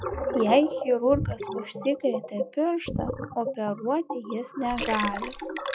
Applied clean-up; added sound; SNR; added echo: classical method log-MMSE.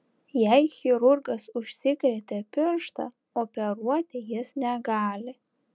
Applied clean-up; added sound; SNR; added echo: none; none; none; none.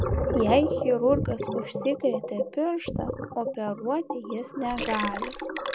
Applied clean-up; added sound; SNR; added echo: none; Gurgling; 3 dB; none.